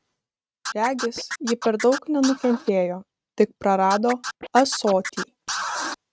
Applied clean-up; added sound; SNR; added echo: neural mask model RNNoise.